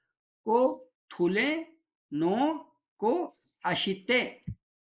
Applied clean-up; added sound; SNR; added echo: neural mask model Resemble Enhance denoiser.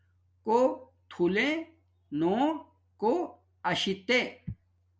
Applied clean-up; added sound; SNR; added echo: none; none; none; none.